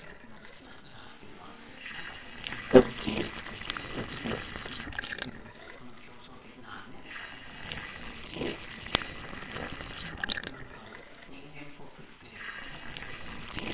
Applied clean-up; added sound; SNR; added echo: neural separator model SepFormer WHAMR!.